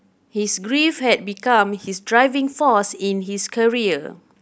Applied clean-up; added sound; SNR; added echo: none; none; none; none.